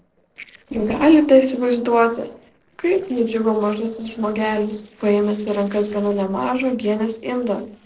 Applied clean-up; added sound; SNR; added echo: neural separator model SepFormer DNS4.